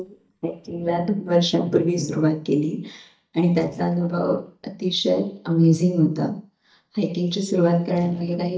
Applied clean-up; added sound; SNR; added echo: neural mask model DeepFilterNet 3.